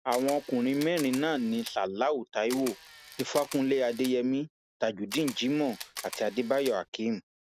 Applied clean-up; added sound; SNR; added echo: none; Camera; 14 dB; none.